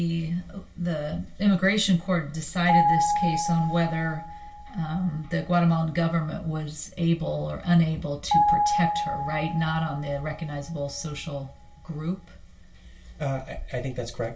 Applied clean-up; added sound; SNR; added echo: none; Piano; 2 dB; reverberation time 0.2 s.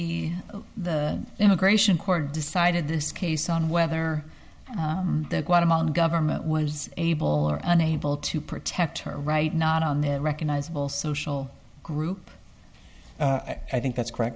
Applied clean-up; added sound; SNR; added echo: none; none; none; none.